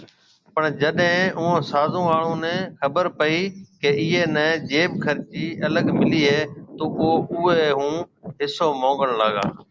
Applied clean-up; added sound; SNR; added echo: none; none; none; none.